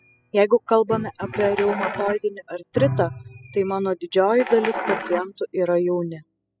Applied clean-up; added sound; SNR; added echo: classical method spectral subtraction.